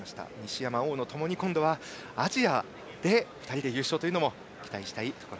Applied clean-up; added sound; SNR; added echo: none; none; none; none.